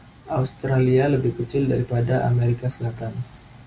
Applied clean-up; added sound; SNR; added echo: none; none; none; none.